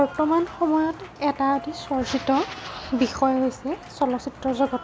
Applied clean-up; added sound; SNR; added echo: none; Applause; 19 dB; none.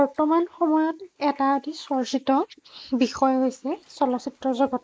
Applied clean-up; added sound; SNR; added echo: neural mask model Resemble Enhance denoiser.